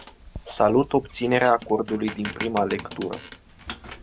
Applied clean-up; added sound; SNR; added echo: none; Squeak; 14 dB; none.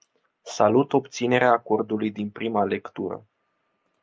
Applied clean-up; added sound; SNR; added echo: none; none; none; none.